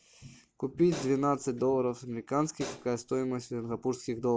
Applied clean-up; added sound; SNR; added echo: none; Hi-hat; 15 dB; none.